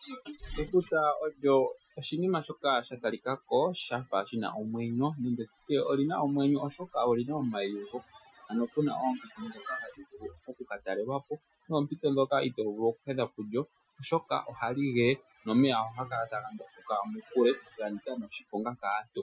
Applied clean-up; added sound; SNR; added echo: classical method Wiener filter.